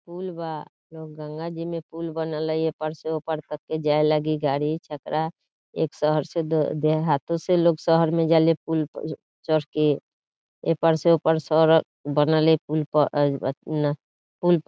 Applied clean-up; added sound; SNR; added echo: none; none; none; none.